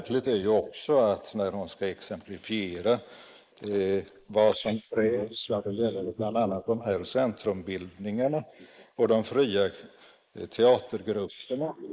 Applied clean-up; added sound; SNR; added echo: neural mask model Resemble Enhance denoiser.